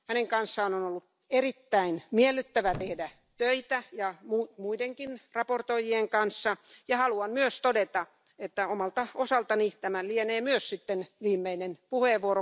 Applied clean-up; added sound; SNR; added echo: none; Thump, thud; 17 dB; none.